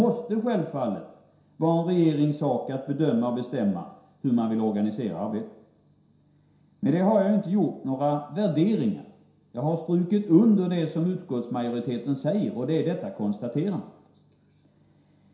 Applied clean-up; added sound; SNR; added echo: none; none; none; reverberation time 0.7 s.